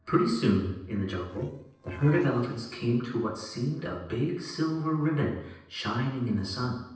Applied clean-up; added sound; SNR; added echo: neural separator model SepFormer DNS4.